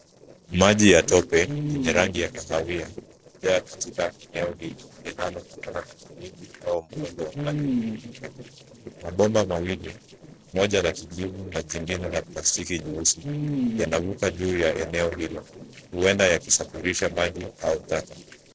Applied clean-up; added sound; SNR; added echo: neural separator model SepFormer DNS4.